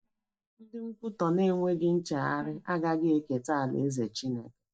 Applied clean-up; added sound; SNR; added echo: neural mask model DeepFilterNet 3.